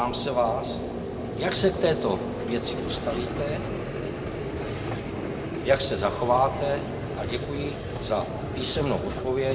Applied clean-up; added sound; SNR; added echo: none; Vehicle; 3 dB; reverberation time 0.8 s.